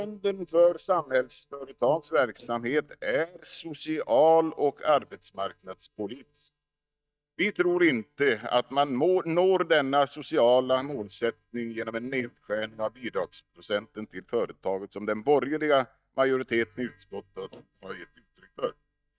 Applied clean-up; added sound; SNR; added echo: neural mask model DeepFilterNet 3.